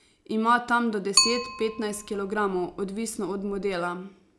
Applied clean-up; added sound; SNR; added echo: none; Bicycle; 3 dB; none.